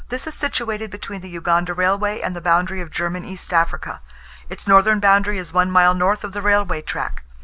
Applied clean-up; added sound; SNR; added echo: none; none; none; none.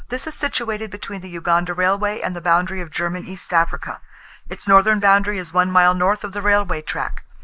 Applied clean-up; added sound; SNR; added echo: neural mask model Resemble Enhance denoiser.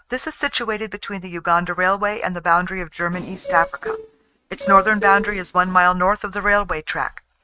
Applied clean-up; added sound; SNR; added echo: neural mask model RNNoise.